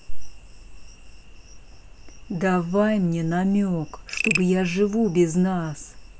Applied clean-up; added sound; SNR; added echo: none; Frog; 9 dB; none.